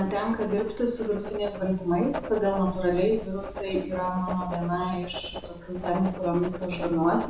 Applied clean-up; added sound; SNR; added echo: none; Writing; 10 dB; reverberation time 0.6 s.